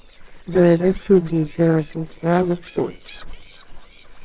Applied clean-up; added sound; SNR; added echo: neural separator model SepFormer WHAMR!.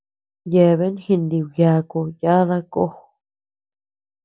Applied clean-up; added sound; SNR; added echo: none; none; none; none.